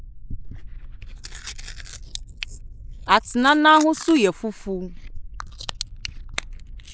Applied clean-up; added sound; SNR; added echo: neural mask model Resemble Enhance denoiser.